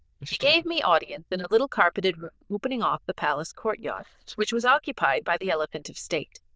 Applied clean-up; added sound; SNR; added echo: neural diffusion model UNIVERSE++.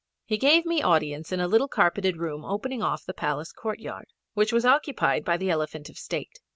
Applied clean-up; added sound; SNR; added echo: none; none; none; none.